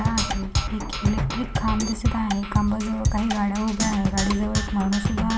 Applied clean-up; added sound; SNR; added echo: none; Percussion; 1 dB; reverberation time 2.8 s.